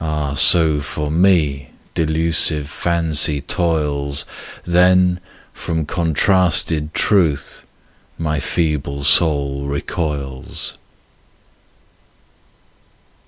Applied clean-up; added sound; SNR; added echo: none; none; none; none.